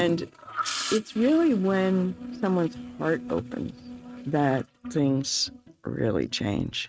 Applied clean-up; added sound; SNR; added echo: neural mask model RNNoise.